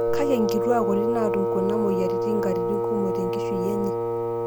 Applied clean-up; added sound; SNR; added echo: none; Wind instrument, woodwind instrument; -3 dB; none.